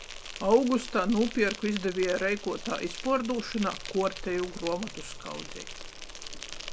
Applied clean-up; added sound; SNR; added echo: none; Insect; 10 dB; none.